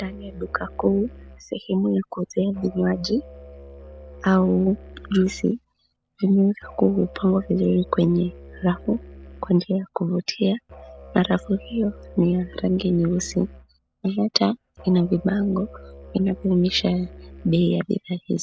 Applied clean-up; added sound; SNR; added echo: none; Musical instrument; 20 dB; none.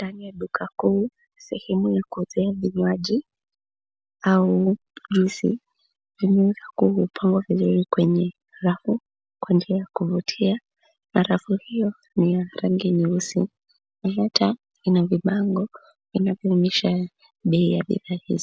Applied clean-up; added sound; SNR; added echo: none; none; none; none.